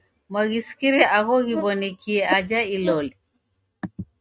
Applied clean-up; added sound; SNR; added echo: neural mask model RNNoise.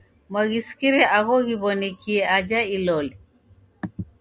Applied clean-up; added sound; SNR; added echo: none; none; none; none.